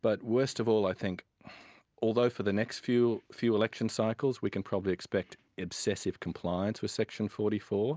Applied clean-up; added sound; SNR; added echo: none; none; none; none.